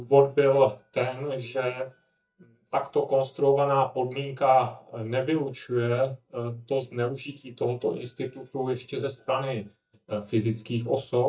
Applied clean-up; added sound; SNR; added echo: neural mask model DeepFilterNet 3.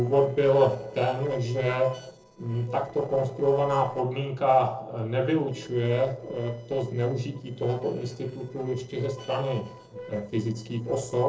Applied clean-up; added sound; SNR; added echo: neural separator model SepFormer DNS4.